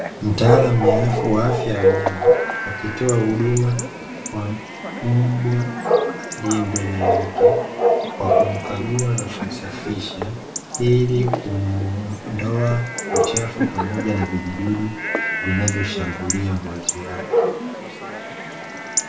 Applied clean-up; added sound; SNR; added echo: none; Bark / Chatter / Chirp, tweet / Livestock, farm animals, working animals; 0 dB; reverberation time 0.2 s.